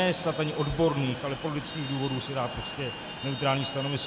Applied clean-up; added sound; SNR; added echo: none; Truck + Train; 9 dB; none.